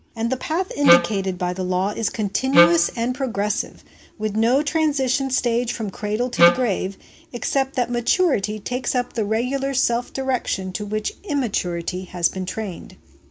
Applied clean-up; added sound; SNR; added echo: none; Wind instrument, woodwind instrument; -4 dB; none.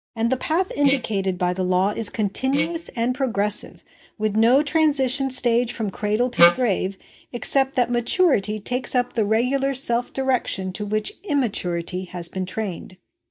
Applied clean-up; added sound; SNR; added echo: neural mask model DeepFilterNet 3.